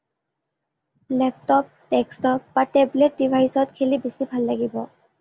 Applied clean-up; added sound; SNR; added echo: none; none; none; none.